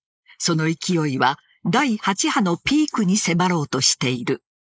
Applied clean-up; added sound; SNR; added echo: neural mask model Resemble Enhance denoiser.